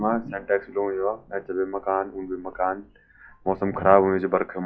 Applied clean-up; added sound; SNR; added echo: classical method log-MMSE.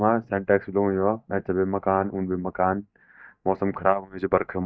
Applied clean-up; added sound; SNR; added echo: neural mask model DeepFilterNet 3.